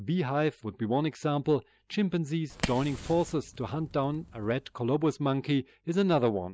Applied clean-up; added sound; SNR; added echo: none; Fire; 13 dB; none.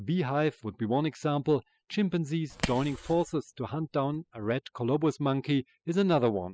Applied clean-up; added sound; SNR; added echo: classical method spectral subtraction.